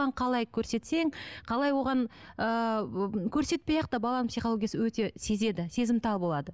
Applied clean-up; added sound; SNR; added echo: none; none; none; none.